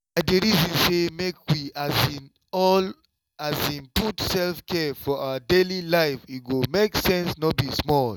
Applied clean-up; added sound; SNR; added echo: none; none; none; none.